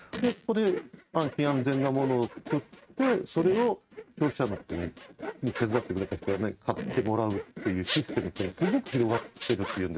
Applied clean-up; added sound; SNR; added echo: neural mask model RNNoise.